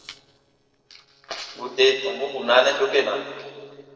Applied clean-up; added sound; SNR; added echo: neural separator model SepFormer DNS4.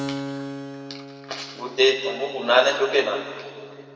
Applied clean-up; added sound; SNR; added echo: none; Keyboard (musical); 12 dB; reverberation time 2.2 s.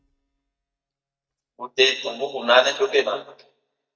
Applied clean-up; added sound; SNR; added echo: neural mask model DeepFilterNet 3.